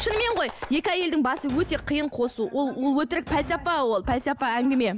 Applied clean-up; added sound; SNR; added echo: none; Thump, thud; 18 dB; none.